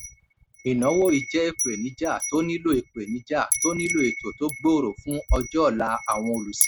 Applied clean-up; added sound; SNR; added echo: neural mask model RNNoise.